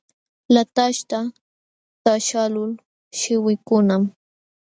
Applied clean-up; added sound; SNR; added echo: none; none; none; none.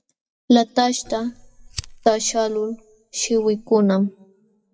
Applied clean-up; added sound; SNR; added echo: classical method WPE with log-MMSE.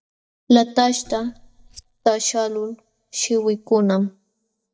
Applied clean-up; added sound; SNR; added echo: neural mask model DeepFilterNet 3.